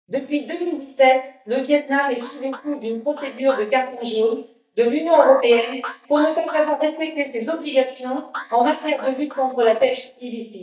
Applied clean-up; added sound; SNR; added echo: neural mask model DeepFilterNet 3.